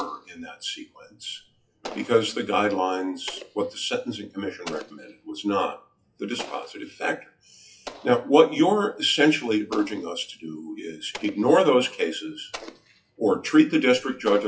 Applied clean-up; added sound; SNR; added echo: classical method WPE with log-MMSE.